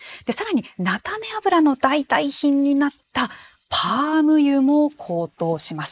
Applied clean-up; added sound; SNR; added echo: neural mask model Resemble Enhance denoiser.